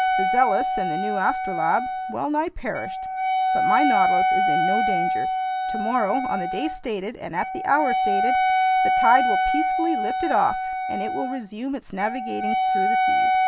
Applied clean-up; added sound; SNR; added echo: none; Wind instrument, woodwind instrument; -4 dB; none.